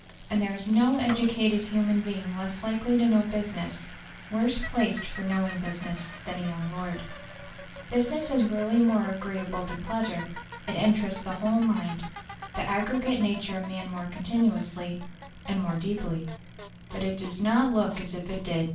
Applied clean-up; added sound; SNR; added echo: none; Bicycle; 13 dB; reverberation time 0.3 s.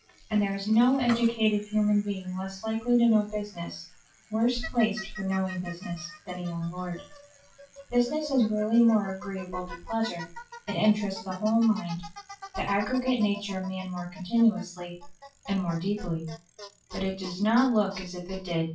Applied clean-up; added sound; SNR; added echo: classical method WPE with log-MMSE.